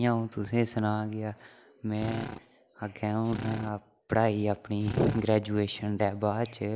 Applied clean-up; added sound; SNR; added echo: none; Drill; 10 dB; none.